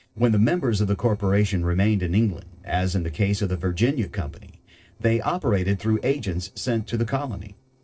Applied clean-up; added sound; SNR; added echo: neural separator model SepFormer DNS4.